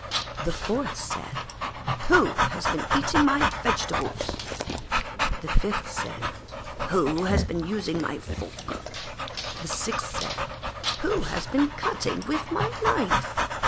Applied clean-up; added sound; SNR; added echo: none; Dog; -1 dB; none.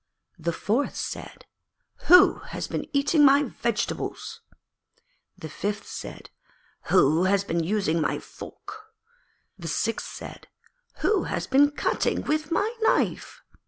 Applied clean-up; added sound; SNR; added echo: none; none; none; none.